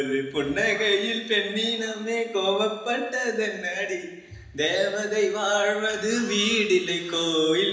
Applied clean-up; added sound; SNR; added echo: none; none; none; reverberation time 1.0 s.